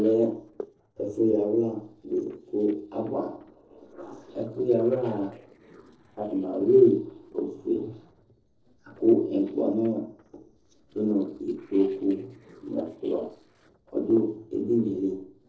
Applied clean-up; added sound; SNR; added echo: neural separator model SepFormer DNS4.